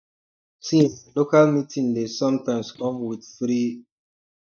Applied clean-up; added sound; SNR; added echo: neural mask model DeepFilterNet 3.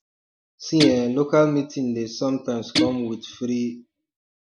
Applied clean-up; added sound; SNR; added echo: none; Guitar; 5 dB; none.